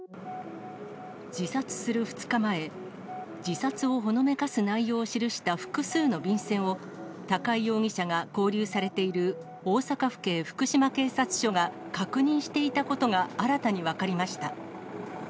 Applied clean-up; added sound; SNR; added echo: none; none; none; none.